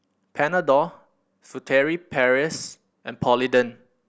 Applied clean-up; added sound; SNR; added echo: none; none; none; none.